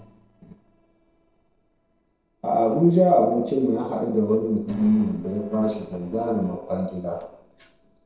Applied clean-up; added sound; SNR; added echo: neural separator model SepFormer DNS4.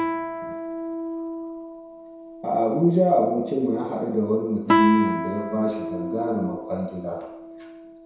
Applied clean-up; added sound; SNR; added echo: none; Guitar; 3 dB; reverberation time 0.7 s.